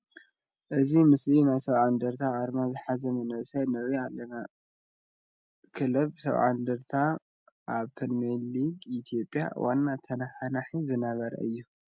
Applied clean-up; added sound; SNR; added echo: none; none; none; none.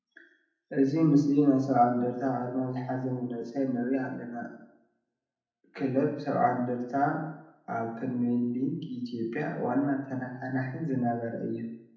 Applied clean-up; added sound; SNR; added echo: none; none; none; reverberation time 0.7 s.